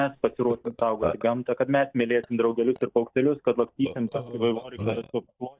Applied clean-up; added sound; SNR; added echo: neural mask model DeepFilterNet 3.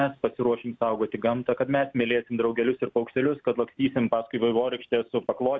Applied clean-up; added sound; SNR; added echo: none; none; none; none.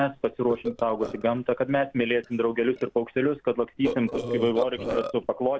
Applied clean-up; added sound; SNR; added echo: neural separator model SepFormer DNS4.